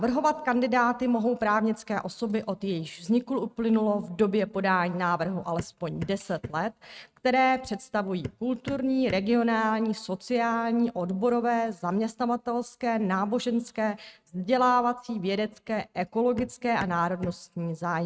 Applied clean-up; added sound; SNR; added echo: neural mask model RNNoise.